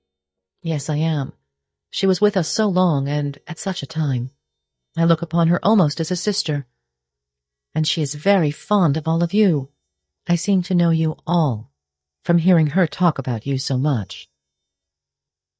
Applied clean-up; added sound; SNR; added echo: neural mask model DeepFilterNet 3.